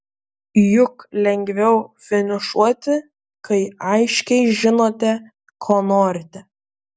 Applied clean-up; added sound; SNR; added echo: none; none; none; none.